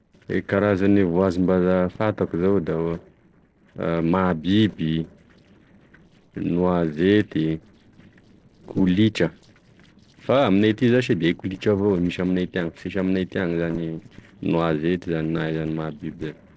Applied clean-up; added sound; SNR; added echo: neural separator model SepFormer DNS4.